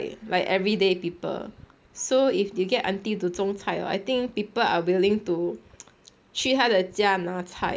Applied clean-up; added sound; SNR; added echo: none; none; none; none.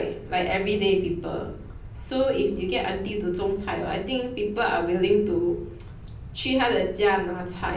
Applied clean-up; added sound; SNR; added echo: none; Wind; 14 dB; reverberation time 0.6 s.